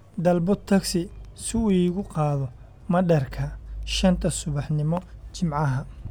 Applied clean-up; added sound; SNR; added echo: none; none; none; none.